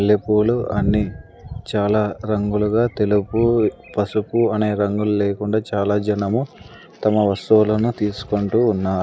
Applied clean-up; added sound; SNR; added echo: none; none; none; none.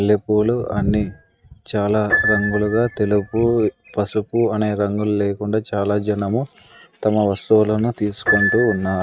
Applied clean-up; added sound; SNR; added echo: neural mask model RNNoise.